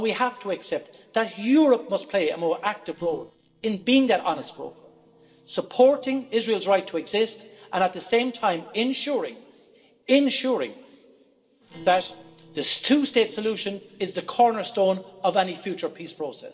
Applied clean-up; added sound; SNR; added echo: neural separator model SepFormer DNS4.